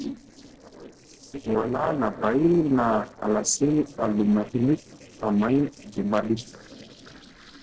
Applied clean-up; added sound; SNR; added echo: neural separator model SepFormer DNS4.